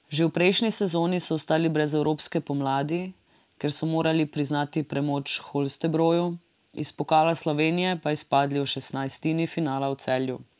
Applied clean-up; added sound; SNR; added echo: none; none; none; none.